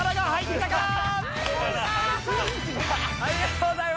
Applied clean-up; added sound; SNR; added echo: none; none; none; none.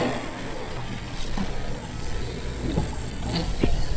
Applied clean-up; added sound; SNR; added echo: neural mask model DeepFilterNet 3.